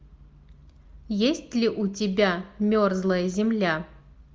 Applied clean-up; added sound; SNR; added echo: none; none; none; none.